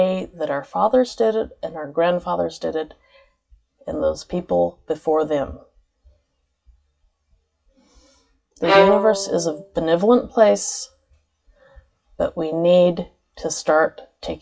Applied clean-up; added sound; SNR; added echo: classical method WPE with log-MMSE.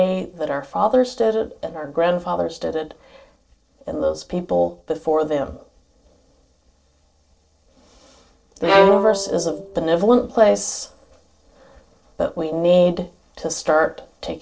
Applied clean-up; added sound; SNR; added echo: neural separator model SepFormer DNS4.